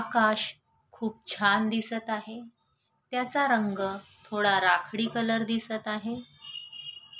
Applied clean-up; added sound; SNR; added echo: none; none; none; none.